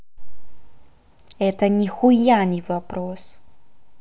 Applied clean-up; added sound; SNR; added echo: none; none; none; none.